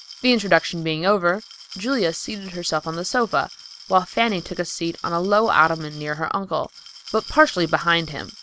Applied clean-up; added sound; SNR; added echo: none; Glass; 19 dB; none.